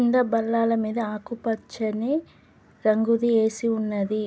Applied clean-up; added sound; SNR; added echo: none; none; none; none.